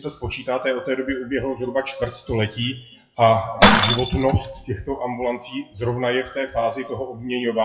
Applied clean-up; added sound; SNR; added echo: classical method WPE with log-MMSE.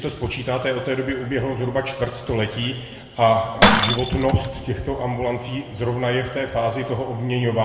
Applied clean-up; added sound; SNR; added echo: none; Shatter; 5 dB; reverberation time 1.8 s.